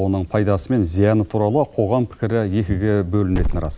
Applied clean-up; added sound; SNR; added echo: none; Growling / Hiss; 11 dB; none.